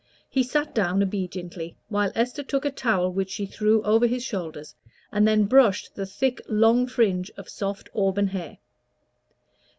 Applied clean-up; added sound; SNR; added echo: none; none; none; none.